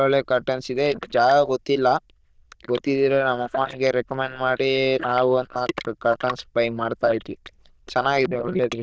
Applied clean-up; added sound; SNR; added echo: neural diffusion model UNIVERSE++.